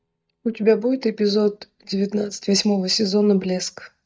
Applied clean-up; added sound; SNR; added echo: neural mask model DeepFilterNet 3.